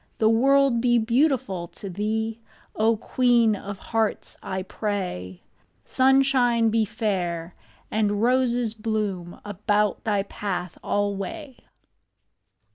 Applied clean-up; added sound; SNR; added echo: none; none; none; none.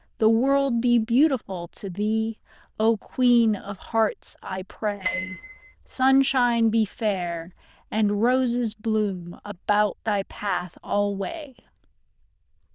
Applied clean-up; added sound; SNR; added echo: neural diffusion model UNIVERSE++.